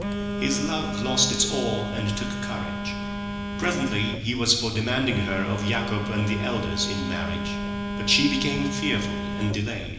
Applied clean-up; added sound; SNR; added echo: none; Telephone; 3 dB; reverberation time 1.0 s.